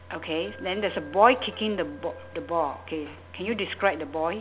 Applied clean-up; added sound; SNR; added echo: none; Car + Alarm; 19 dB; none.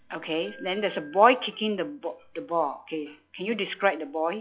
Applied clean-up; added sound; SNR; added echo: classical method log-MMSE.